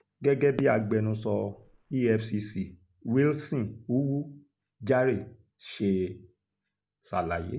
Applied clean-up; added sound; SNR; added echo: none; Fireworks; 17 dB; none.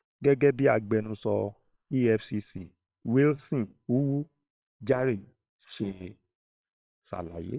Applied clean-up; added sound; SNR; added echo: neural separator model SepFormer WHAM!.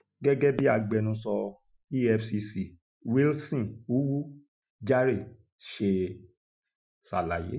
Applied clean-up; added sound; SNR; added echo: classical method Wiener filter.